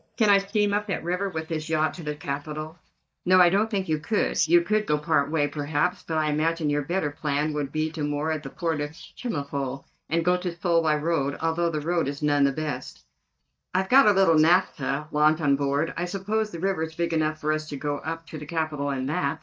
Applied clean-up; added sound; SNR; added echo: neural mask model DeepFilterNet 3.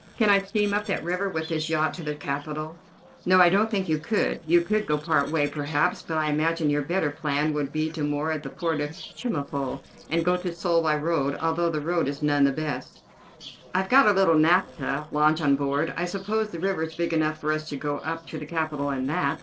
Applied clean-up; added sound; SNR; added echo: neural separator model SepFormer DNS4.